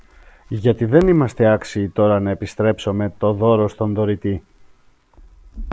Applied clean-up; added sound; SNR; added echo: none; Crackle; 17 dB; none.